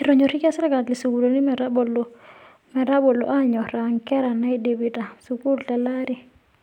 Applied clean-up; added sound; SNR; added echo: none; none; none; none.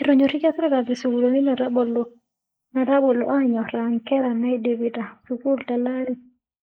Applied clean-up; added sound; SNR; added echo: neural mask model Resemble Enhance denoiser.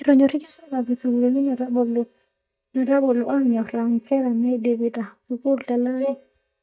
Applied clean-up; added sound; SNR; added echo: neural mask model DeepFilterNet 3.